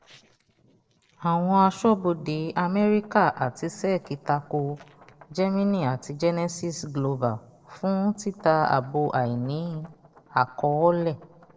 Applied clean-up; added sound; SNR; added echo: neural separator model SepFormer DNS4.